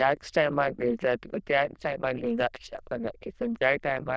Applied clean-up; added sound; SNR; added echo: neural diffusion model UNIVERSE++.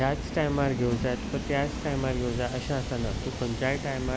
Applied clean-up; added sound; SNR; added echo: none; Train; 6 dB; none.